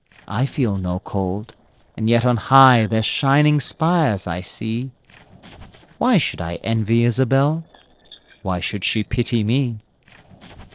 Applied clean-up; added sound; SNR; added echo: neural separator model SepFormer DNS4.